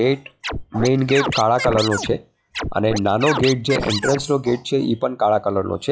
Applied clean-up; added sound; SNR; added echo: classical method log-MMSE.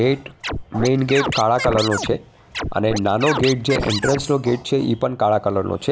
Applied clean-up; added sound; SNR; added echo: none; Scratching (performance technique); 6 dB; none.